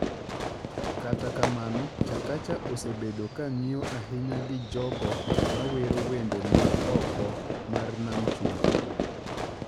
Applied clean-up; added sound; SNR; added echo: none; Fireworks; -4 dB; none.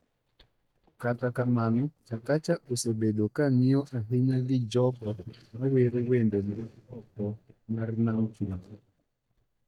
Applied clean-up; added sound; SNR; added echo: neural mask model DeepFilterNet 3.